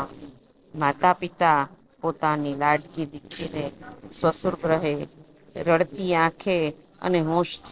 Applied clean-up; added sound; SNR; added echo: neural separator model SepFormer DNS4.